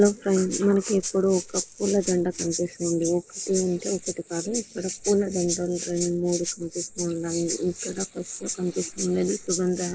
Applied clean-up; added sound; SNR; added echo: neural mask model Resemble Enhance denoiser.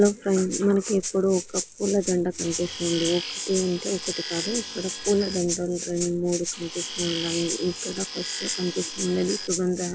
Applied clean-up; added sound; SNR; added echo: none; Tools + Rattle (instrument); 7 dB; none.